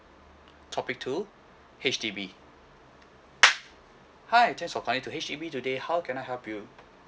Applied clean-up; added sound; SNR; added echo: none; none; none; none.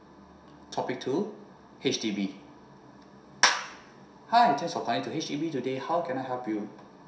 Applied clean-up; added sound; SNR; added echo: none; none; none; reverberation time 0.7 s.